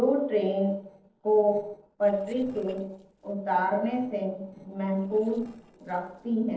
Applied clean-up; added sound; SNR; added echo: neural separator model SepFormer DNS4.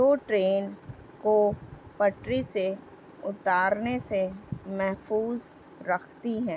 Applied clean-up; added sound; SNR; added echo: none; none; none; none.